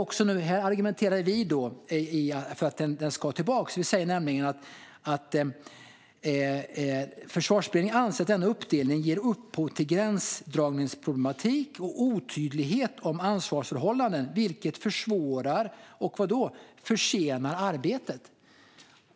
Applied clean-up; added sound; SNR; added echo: none; none; none; none.